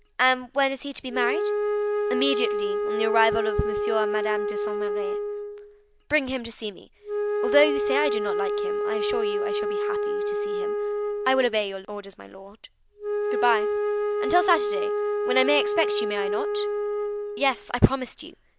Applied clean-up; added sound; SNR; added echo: none; Wind instrument, woodwind instrument; -1 dB; none.